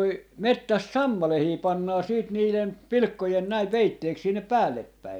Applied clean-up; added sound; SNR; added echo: none; none; none; none.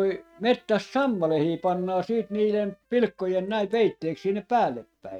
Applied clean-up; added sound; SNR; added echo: neural mask model RNNoise.